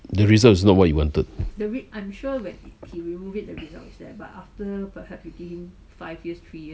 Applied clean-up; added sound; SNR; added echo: none; none; none; none.